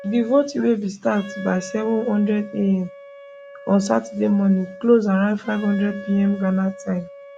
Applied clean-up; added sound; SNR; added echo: none; Wind instrument, woodwind instrument; 17 dB; none.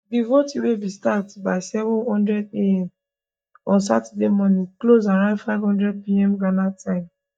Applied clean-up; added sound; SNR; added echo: neural mask model DeepFilterNet 3.